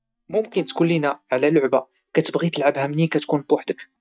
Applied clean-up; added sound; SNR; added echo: neural mask model DeepFilterNet 3.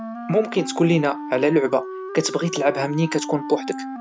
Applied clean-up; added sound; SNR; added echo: none; Wind instrument, woodwind instrument; 10 dB; none.